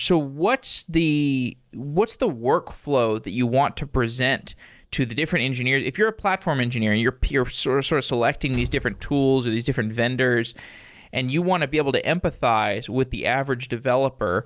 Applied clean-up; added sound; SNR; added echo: neural separator model SepFormer DNS4.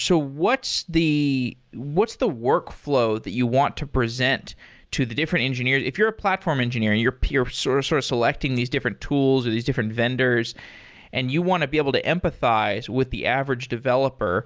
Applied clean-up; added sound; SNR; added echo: none; none; none; none.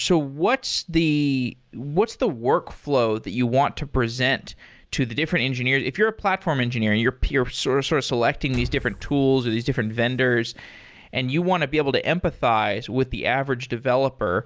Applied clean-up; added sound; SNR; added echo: none; Liquid; 17 dB; none.